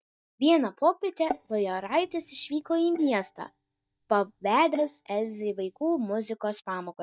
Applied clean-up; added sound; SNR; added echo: neural mask model DeepFilterNet 3.